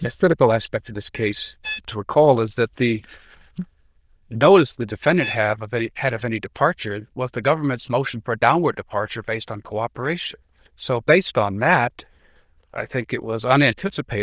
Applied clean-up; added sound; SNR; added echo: neural diffusion model UNIVERSE++.